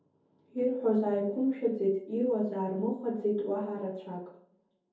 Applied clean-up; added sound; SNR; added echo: none; none; none; reverberation time 0.6 s.